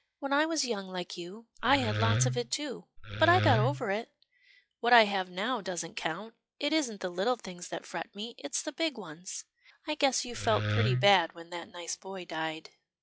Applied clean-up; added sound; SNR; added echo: classical method log-MMSE.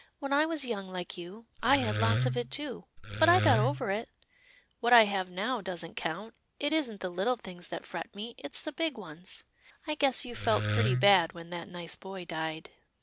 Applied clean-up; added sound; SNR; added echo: none; Wood; 0 dB; none.